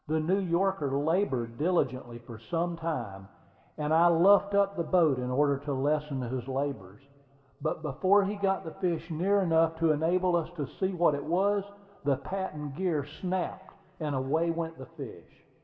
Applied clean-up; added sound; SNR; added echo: none; none; none; reverberation time 2.5 s.